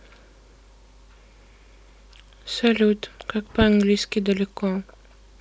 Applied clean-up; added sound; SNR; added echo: none; none; none; none.